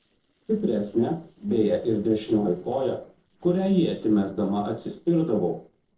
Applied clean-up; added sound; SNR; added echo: neural separator model SepFormer DNS4.